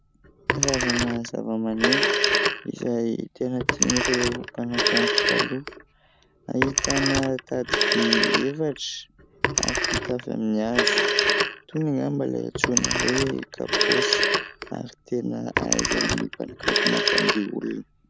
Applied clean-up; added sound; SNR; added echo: none; Telephone; -3 dB; none.